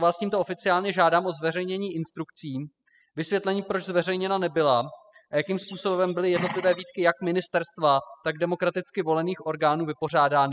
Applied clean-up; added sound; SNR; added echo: classical method spectral subtraction.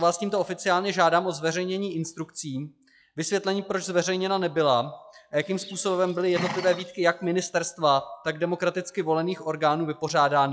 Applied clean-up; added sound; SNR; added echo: classical method log-MMSE.